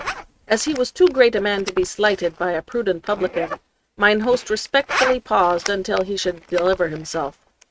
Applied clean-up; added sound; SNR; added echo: neural mask model RNNoise.